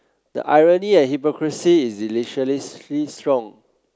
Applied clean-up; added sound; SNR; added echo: none; none; none; none.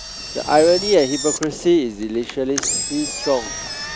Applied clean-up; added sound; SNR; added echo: none; Engine; 7 dB; none.